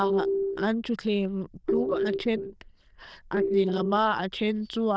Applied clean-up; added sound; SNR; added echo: neural diffusion model UNIVERSE++.